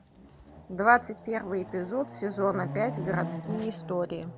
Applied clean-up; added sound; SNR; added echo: none; Chatter / Car passing by / Motorcycle / Traffic noise, roadway noise / Accelerating, revving, vroom; 9 dB; none.